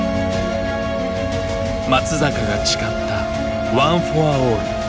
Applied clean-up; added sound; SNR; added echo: none; Organ; 4 dB; none.